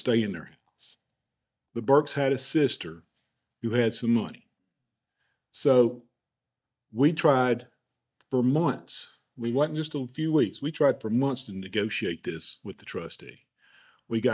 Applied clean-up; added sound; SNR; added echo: neural mask model DeepFilterNet 3.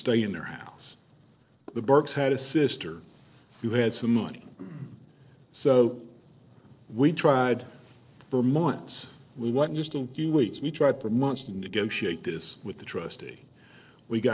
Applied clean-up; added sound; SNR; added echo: neural separator model SepFormer DNS4.